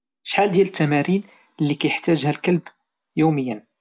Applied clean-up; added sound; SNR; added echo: none; none; none; none.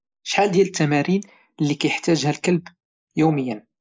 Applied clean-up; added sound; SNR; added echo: neural mask model Resemble Enhance denoiser.